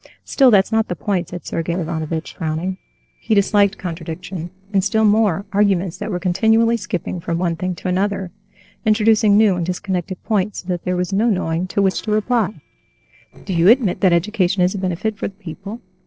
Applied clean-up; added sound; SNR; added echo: neural separator model SepFormer DNS4.